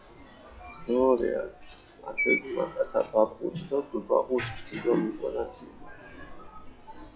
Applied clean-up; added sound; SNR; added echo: classical method log-MMSE.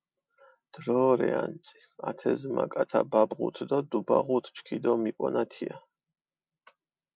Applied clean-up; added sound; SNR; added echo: none; none; none; none.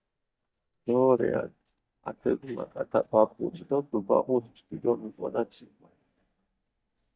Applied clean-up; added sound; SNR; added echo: neural mask model DeepFilterNet 3.